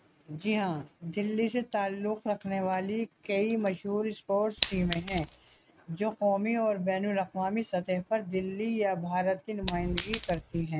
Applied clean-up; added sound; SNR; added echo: neural mask model RNNoise.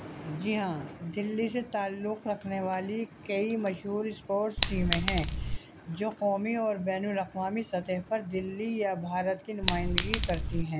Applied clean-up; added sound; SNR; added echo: none; Chink, clink; -2 dB; none.